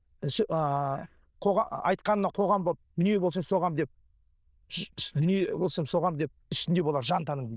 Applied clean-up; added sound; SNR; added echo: neural diffusion model UNIVERSE++.